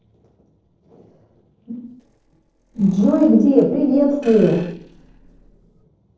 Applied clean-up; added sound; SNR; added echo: neural separator model SepFormer DNS4.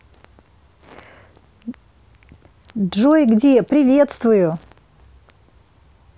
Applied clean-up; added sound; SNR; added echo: none; none; none; none.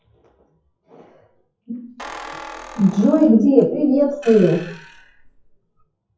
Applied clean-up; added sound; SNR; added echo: classical method WPE with log-MMSE.